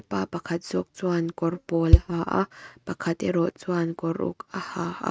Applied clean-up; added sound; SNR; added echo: neural mask model RNNoise.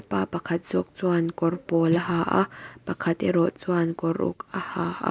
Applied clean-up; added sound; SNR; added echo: neural mask model Resemble Enhance denoiser.